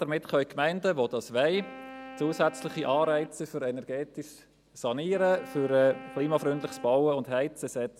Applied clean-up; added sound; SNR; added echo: none; Wind instrument, woodwind instrument; 18 dB; none.